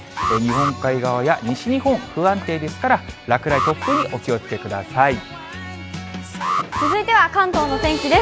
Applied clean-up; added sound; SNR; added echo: none; Alarm; 6 dB; none.